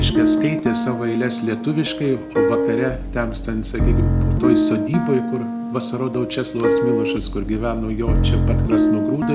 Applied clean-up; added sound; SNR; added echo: none; Piano; -3 dB; none.